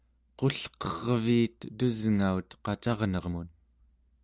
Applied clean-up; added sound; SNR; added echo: none; none; none; none.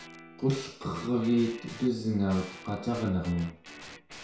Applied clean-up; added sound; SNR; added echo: none; Guitar; 17 dB; reverberation time 0.6 s.